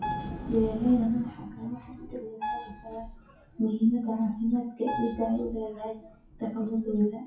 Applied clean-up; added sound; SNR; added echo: classical method WPE with log-MMSE.